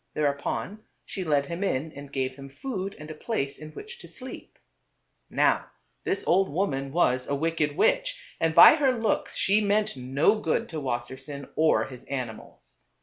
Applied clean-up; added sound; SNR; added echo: none; none; none; none.